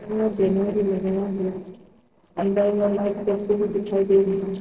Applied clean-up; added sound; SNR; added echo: neural separator model SepFormer DNS4.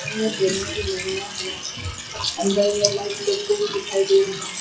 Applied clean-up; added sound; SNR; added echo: classical method WPE with log-MMSE.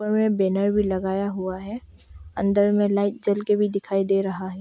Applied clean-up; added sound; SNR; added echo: none; none; none; none.